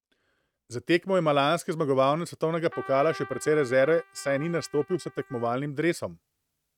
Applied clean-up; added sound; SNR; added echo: neural mask model RNNoise.